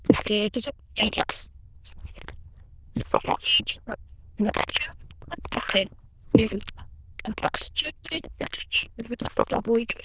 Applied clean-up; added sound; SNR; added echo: neural diffusion model UNIVERSE++.